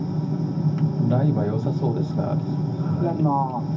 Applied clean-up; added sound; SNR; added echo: none; none; none; reverberation time 0.4 s.